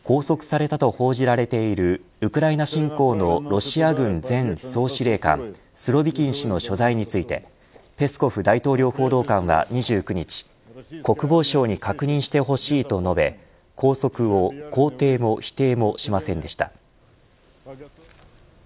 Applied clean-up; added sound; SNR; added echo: none; none; none; none.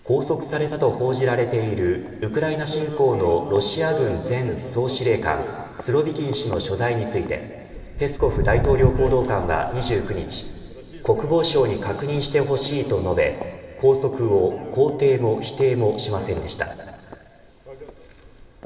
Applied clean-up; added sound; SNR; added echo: none; Walk, footsteps; 11 dB; reverberation time 2.3 s.